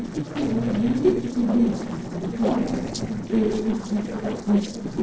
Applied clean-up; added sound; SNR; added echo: neural separator model SepFormer DNS4.